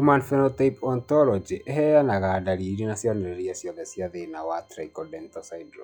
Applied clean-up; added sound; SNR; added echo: classical method log-MMSE.